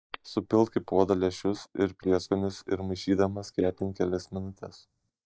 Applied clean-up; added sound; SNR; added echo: neural mask model DeepFilterNet 3.